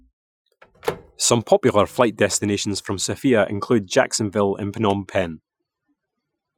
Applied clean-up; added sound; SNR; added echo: classical method Wiener filter.